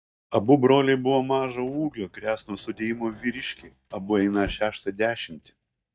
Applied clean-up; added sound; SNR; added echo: neural mask model DeepFilterNet 3.